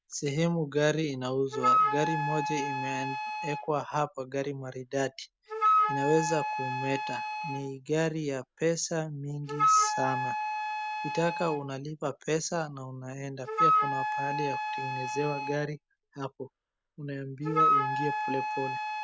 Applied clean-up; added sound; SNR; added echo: none; Wind instrument, woodwind instrument; -1 dB; none.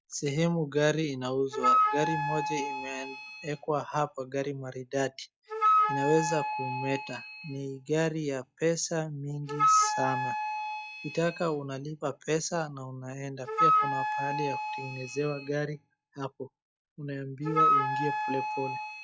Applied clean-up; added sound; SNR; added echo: classical method log-MMSE.